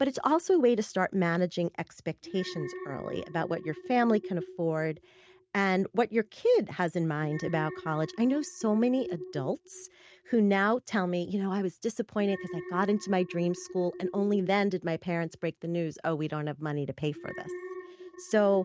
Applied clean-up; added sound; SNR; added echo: neural mask model RNNoise.